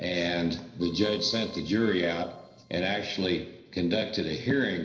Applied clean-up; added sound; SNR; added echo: neural separator model SepFormer DNS4.